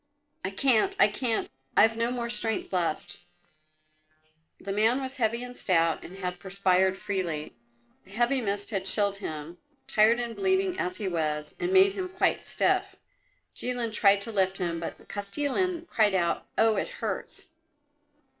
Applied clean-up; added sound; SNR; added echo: neural separator model SepFormer DNS4.